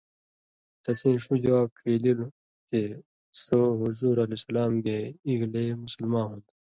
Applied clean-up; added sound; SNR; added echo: none; none; none; none.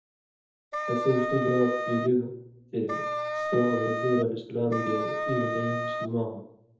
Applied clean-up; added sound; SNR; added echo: none; Wind instrument, woodwind instrument; 2 dB; reverberation time 0.7 s.